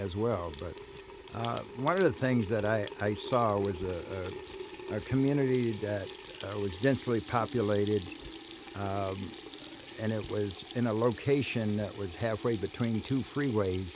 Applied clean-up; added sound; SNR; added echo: none; Sink (filling or washing) / Water tap, faucet; 12 dB; none.